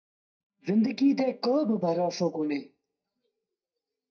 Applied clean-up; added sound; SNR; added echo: neural mask model DeepFilterNet 3.